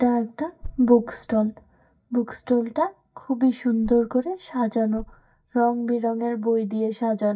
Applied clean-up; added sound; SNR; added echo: neural mask model DeepFilterNet 3.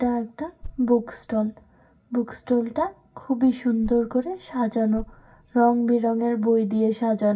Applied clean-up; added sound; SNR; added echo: none; Thump, thud; 18 dB; reverberation time 0.4 s.